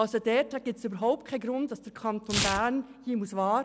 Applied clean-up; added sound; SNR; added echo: none; Tearing; 10 dB; none.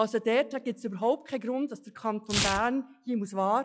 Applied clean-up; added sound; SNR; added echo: classical method log-MMSE.